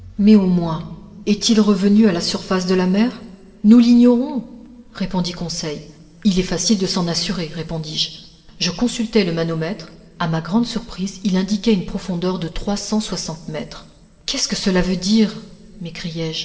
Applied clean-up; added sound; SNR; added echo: none; none; none; reverberation time 2.2 s.